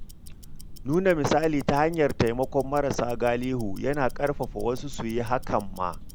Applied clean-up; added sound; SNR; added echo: none; Tick-tock; 8 dB; none.